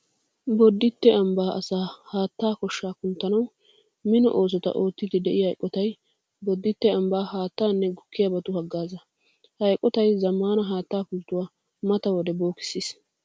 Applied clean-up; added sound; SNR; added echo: none; none; none; none.